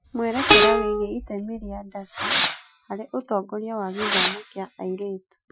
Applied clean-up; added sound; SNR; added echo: classical method Wiener filter.